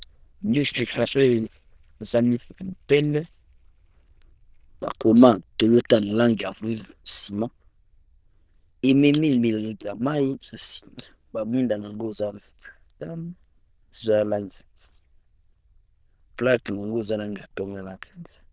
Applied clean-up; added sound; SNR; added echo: neural diffusion model UNIVERSE++.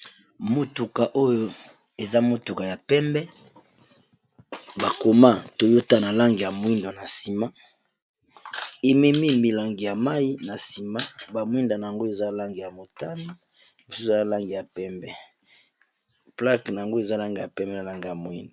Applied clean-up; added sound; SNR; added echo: none; none; none; none.